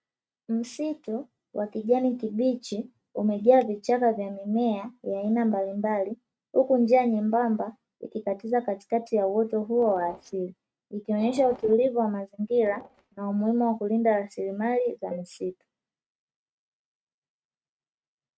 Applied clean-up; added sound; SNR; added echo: neural mask model RNNoise.